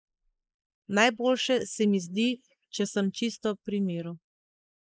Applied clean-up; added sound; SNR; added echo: neural mask model Resemble Enhance denoiser.